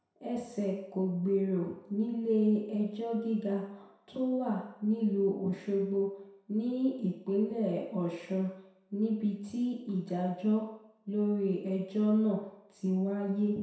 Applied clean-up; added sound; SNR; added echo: none; none; none; reverberation time 0.7 s.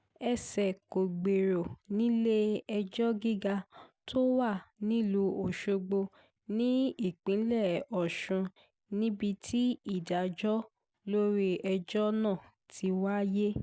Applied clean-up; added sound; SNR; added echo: none; none; none; none.